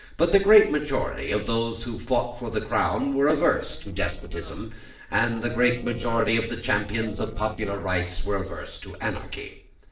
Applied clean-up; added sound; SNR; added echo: neural separator model SepFormer DNS4.